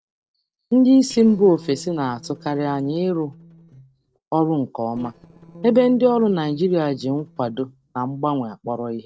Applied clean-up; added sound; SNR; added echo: neural separator model SepFormer DNS4.